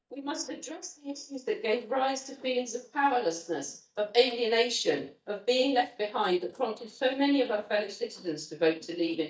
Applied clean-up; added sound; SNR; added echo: neural mask model DeepFilterNet 3.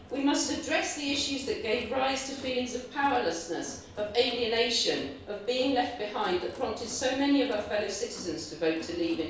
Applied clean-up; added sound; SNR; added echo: none; Crowd; 17 dB; reverberation time 0.6 s.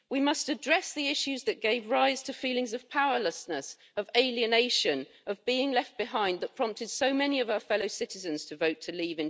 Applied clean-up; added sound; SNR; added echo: none; none; none; none.